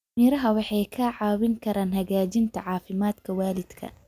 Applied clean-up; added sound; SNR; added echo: none; none; none; none.